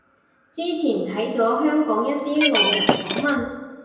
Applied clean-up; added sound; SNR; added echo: none; Shatter; -2 dB; reverberation time 1.0 s.